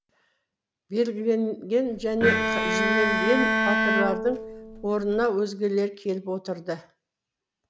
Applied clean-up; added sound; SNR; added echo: none; Bowed string instrument; -2 dB; none.